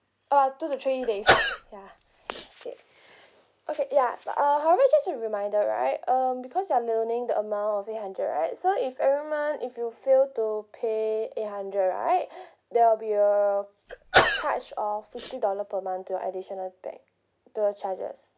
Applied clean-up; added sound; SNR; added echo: none; Sneeze / Cough; 0 dB; none.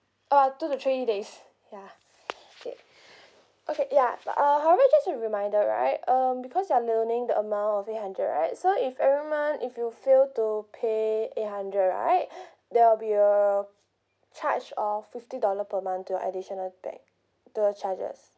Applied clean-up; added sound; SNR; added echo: none; none; none; none.